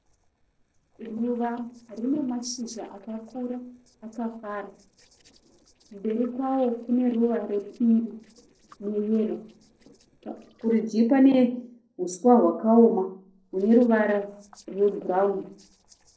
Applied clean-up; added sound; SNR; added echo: neural separator model SepFormer DNS4.